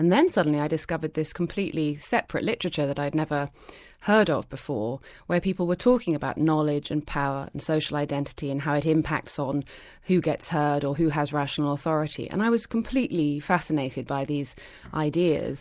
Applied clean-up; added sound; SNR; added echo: none; none; none; none.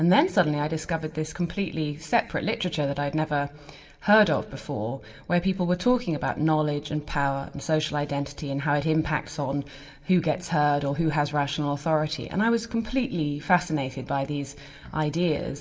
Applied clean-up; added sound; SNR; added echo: none; none; none; reverberation time 0.9 s.